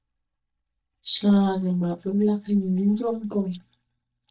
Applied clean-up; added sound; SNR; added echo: neural mask model DeepFilterNet 3.